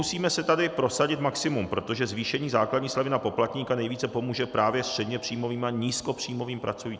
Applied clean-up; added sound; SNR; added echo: none; none; none; none.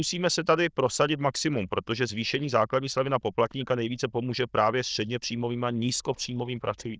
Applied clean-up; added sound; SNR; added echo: neural diffusion model UNIVERSE++.